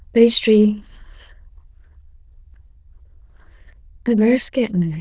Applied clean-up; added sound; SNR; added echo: neural diffusion model UNIVERSE++.